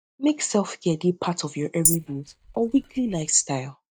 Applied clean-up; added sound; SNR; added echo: neural mask model DeepFilterNet 3.